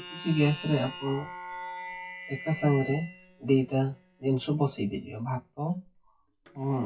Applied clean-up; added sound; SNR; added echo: classical method WPE with log-MMSE.